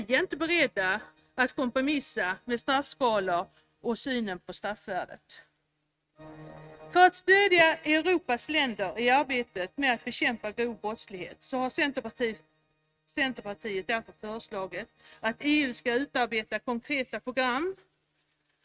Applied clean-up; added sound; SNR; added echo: neural mask model RNNoise.